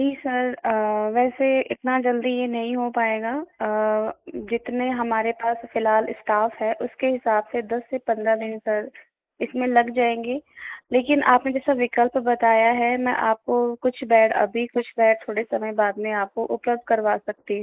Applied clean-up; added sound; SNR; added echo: neural mask model Resemble Enhance denoiser.